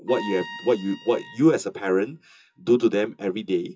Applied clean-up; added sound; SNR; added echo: classical method WPE with log-MMSE.